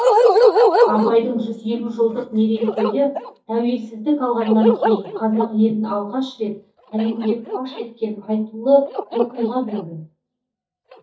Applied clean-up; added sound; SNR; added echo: neural mask model DeepFilterNet 3.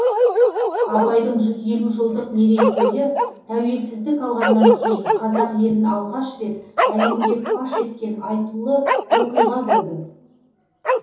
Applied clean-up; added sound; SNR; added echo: none; Bark; 0 dB; reverberation time 0.6 s.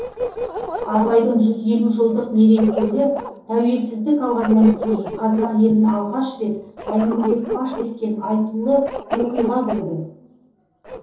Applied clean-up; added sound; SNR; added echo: neural separator model SepFormer DNS4.